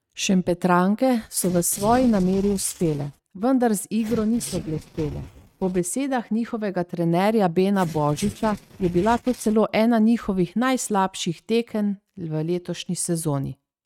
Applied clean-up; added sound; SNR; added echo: neural mask model RNNoise.